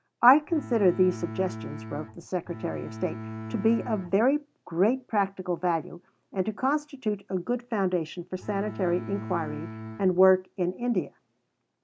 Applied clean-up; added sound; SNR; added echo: none; Bowed string instrument; 11 dB; none.